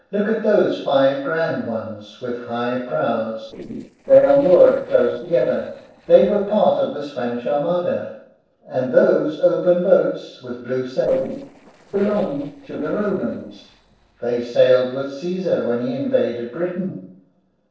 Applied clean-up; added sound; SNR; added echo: neural separator model SepFormer DNS4.